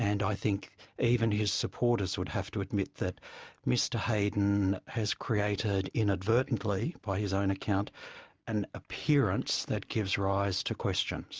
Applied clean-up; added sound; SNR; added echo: none; none; none; none.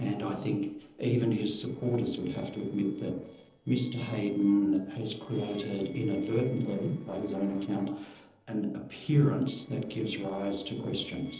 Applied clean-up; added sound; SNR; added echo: neural separator model SepFormer DNS4.